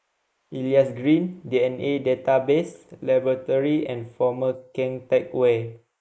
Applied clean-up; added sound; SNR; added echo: neural mask model Resemble Enhance denoiser.